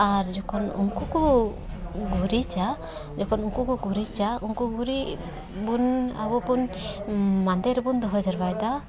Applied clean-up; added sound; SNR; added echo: none; none; none; none.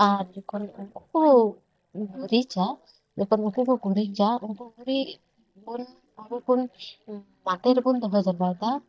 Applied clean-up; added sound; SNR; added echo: neural mask model DeepFilterNet 3.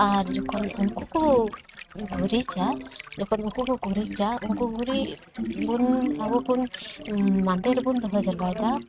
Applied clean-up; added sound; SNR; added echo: neural mask model RNNoise.